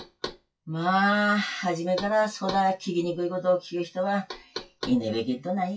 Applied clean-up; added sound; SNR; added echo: classical method WPE with log-MMSE.